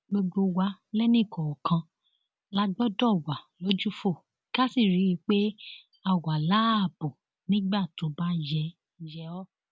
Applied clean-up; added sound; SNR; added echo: none; none; none; none.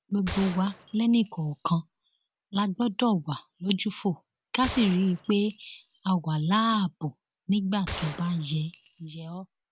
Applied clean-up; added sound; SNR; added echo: none; Gunshot, gunfire; 13 dB; none.